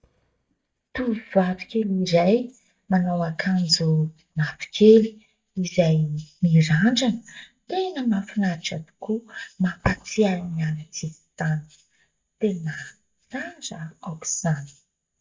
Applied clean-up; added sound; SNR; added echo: neural mask model DeepFilterNet 3.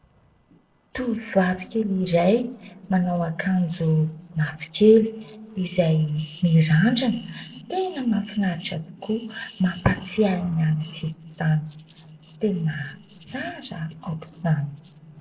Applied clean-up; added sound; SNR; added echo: neural separator model SepFormer DNS4.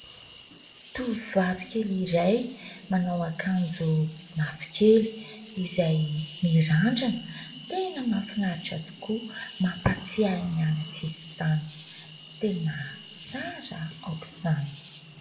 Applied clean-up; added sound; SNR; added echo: none; Frog; -3 dB; reverberation time 1.4 s.